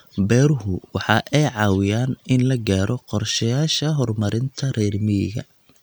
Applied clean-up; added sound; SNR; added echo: none; none; none; none.